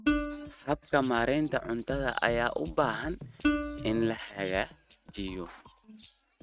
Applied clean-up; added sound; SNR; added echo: neural mask model RNNoise.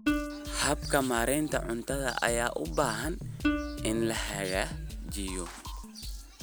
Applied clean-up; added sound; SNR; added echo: none; Drum kit + Plucked string instrument; 4 dB; none.